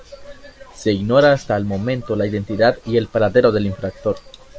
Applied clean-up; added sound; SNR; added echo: none; none; none; none.